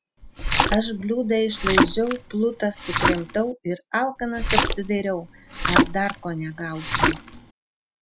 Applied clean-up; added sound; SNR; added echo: none; Splash, splatter; -2 dB; none.